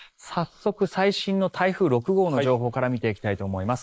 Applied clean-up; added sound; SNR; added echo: neural mask model Resemble Enhance denoiser.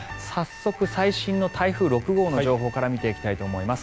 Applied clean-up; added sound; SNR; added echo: none; Alarm; 19 dB; none.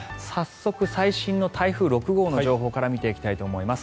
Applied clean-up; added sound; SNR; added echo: none; none; none; none.